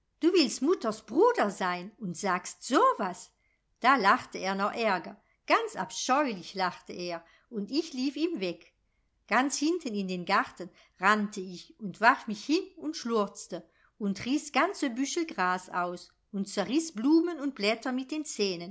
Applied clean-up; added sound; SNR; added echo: none; none; none; none.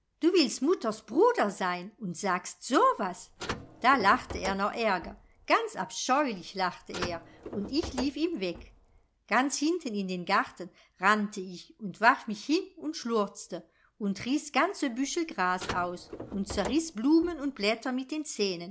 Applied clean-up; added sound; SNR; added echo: none; Car; 13 dB; none.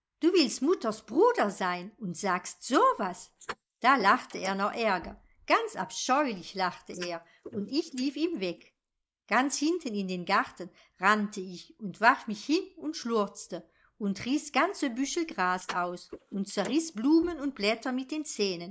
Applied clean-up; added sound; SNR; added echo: neural mask model Resemble Enhance denoiser.